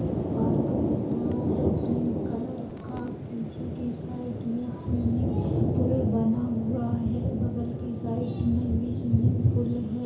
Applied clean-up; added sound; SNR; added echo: none; Thunder; -3 dB; reverberation time 0.7 s.